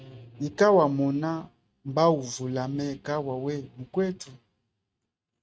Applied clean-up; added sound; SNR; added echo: neural mask model RNNoise.